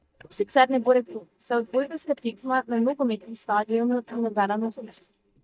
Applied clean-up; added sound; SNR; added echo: neural mask model DeepFilterNet 3.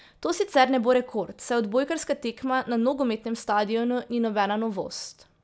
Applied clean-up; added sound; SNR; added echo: none; none; none; none.